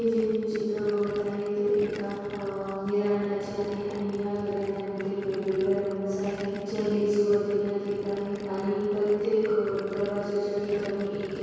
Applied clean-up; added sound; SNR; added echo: none; Gurgling; 17 dB; reverberation time 2.2 s.